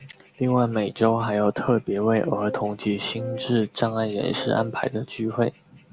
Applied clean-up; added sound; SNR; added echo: none; Wind instrument, woodwind instrument; 12 dB; none.